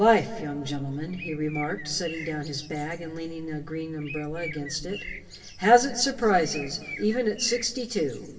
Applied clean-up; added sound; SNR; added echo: none; Bird; 15 dB; reverberation time 2.9 s.